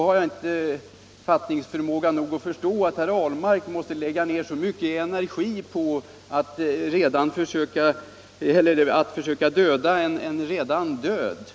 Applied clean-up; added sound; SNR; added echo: none; none; none; none.